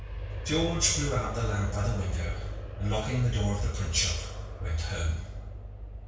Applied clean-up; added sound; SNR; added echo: none; Aircraft; 10 dB; reverberation time 0.6 s.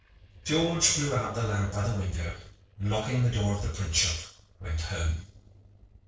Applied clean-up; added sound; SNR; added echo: neural separator model SepFormer DNS4.